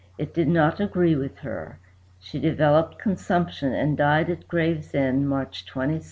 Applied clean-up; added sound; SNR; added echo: none; none; none; none.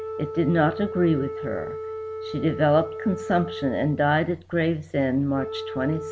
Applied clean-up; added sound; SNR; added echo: none; Wind instrument, woodwind instrument; 10 dB; none.